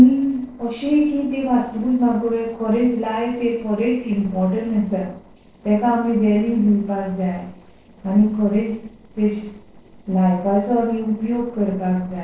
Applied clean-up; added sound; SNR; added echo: neural separator model SepFormer DNS4.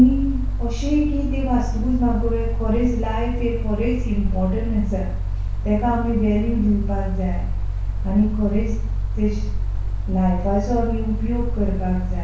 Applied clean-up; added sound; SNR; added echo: none; Mechanical fan; 0 dB; reverberation time 0.6 s.